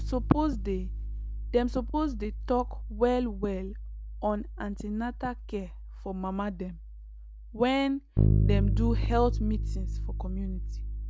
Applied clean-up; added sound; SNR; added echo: none; Bass guitar; 0 dB; none.